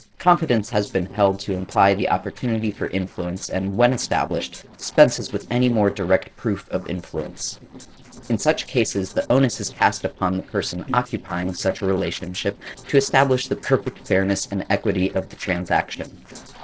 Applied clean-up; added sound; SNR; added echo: neural separator model SepFormer DNS4.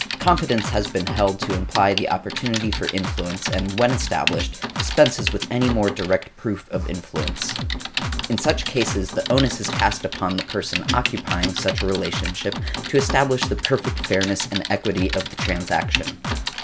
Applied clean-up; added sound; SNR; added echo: none; Typing + Drum kit; 4 dB; none.